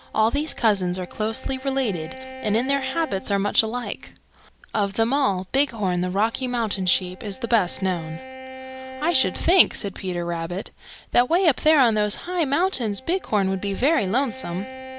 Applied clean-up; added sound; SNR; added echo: none; Bowed string instrument; 17 dB; none.